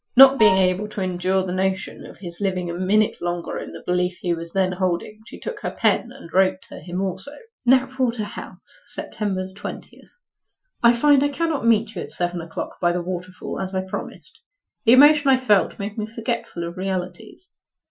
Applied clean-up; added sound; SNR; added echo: classical method Wiener filter.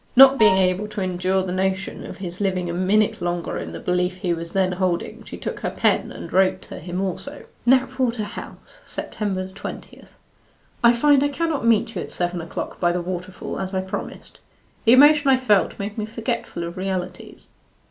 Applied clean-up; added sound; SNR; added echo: none; Wind instrument, woodwind instrument; 4 dB; none.